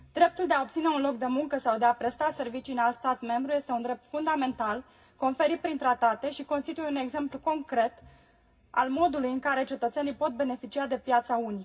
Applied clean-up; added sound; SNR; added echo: none; none; none; reverberation time 0.4 s.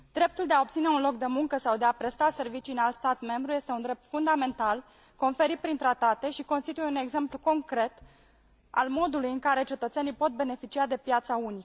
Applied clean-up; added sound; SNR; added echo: none; none; none; none.